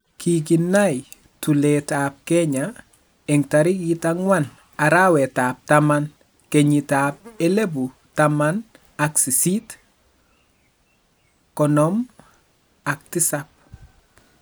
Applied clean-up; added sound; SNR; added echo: none; none; none; none.